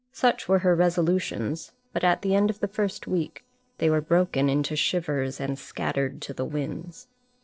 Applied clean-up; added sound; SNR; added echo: neural separator model SepFormer DNS4.